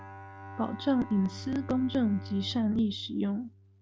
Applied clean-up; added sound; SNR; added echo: none; Bowed string instrument; 14 dB; none.